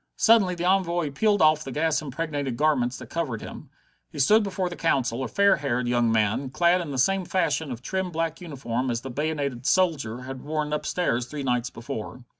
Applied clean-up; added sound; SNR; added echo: none; none; none; none.